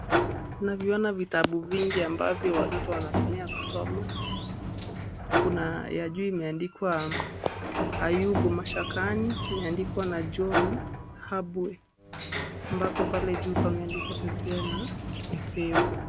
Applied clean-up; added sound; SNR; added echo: none; Sliding door + Keys jangling; 1 dB; none.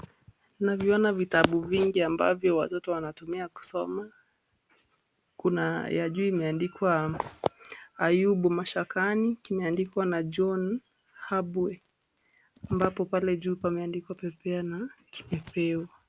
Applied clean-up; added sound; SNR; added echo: none; none; none; none.